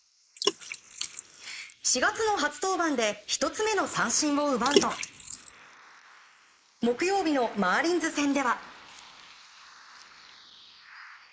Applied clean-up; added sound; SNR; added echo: neural mask model Resemble Enhance denoiser.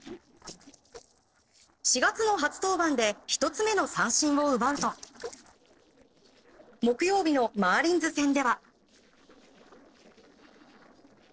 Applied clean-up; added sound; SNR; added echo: neural separator model SepFormer DNS4.